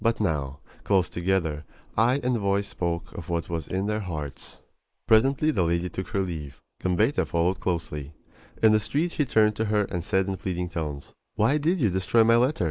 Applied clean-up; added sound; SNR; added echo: neural mask model Resemble Enhance denoiser.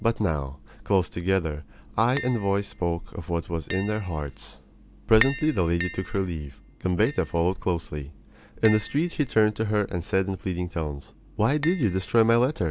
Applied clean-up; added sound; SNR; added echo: none; Tap; 14 dB; none.